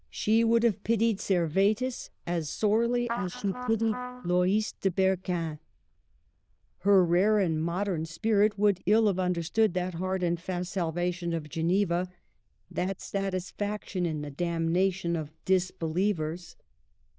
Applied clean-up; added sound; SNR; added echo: neural diffusion model UNIVERSE++.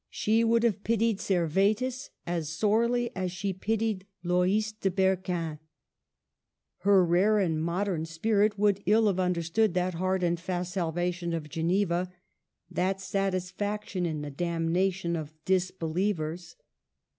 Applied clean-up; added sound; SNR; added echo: none; none; none; none.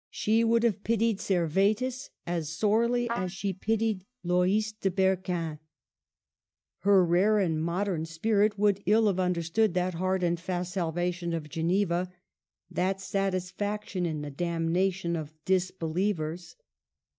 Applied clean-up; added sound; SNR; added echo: neural mask model DeepFilterNet 3.